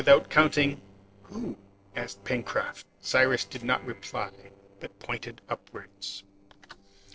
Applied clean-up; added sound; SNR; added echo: neural separator model SepFormer DNS4.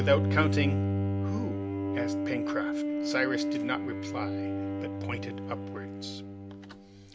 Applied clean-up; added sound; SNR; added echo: none; Bowed string instrument; -4 dB; none.